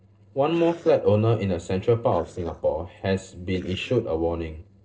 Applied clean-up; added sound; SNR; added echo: neural separator model SepFormer DNS4.